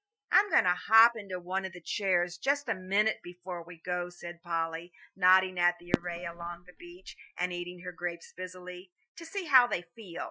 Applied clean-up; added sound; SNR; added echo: classical method Wiener filter.